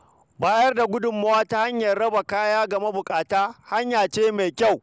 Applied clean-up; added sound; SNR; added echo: none; none; none; none.